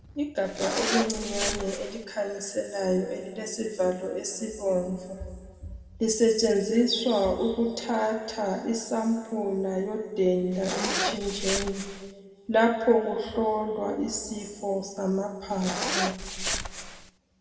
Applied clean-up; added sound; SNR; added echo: none; Zipper (clothing); 4 dB; reverberation time 1.7 s.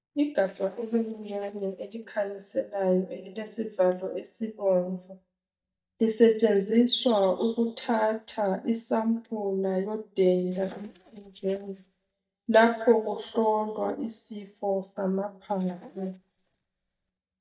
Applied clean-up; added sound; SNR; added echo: neural mask model DeepFilterNet 3.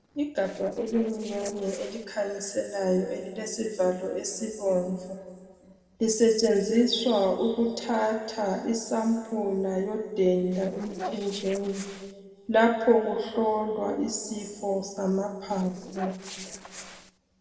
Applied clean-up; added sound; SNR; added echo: neural separator model SepFormer DNS4.